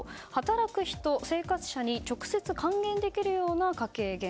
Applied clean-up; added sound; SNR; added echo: none; none; none; none.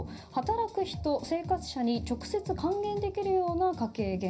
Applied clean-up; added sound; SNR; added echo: none; none; none; reverberation time 0.4 s.